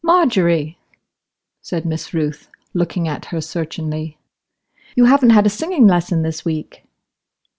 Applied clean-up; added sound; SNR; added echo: none; none; none; none.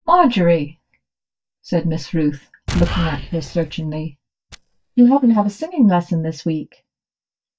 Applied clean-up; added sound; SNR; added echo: neural mask model DeepFilterNet 3.